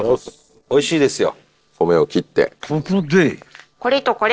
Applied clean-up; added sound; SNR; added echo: neural separator model SepFormer DNS4.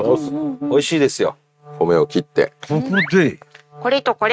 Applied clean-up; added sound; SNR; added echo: neural mask model RNNoise.